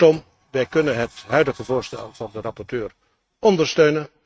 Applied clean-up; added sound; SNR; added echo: neural mask model RNNoise.